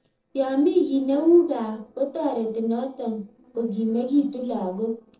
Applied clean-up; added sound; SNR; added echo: neural separator model SepFormer DNS4.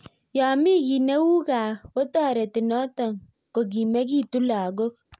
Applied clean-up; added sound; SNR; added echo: none; none; none; none.